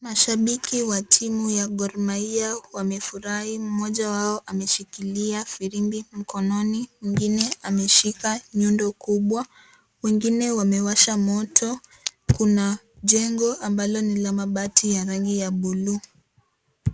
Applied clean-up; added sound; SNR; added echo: none; none; none; none.